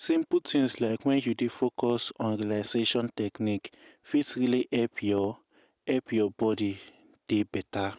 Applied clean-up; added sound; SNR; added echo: none; none; none; none.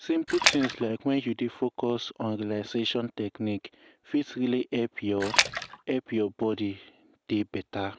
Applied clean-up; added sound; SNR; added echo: none; Splash, splatter; -2 dB; none.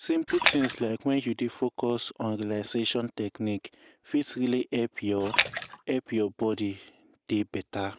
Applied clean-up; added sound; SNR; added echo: neural mask model Resemble Enhance denoiser.